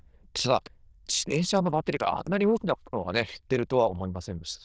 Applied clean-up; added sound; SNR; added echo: neural diffusion model UNIVERSE++.